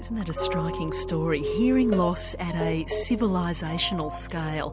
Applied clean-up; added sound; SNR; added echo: none; Cowbell; 18 dB; none.